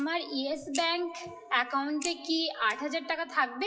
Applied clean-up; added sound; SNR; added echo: classical method WPE with log-MMSE.